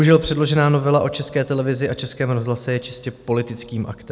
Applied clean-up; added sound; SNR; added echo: none; none; none; none.